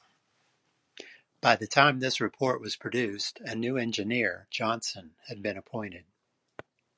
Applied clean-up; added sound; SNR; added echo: none; none; none; none.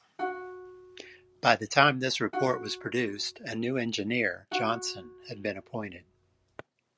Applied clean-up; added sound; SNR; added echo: none; Plucked string instrument; 11 dB; none.